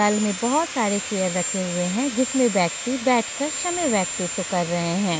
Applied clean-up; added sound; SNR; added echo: none; Sawing; 6 dB; none.